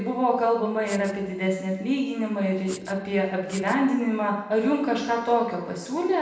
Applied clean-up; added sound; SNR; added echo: none; Writing; 20 dB; reverberation time 0.9 s.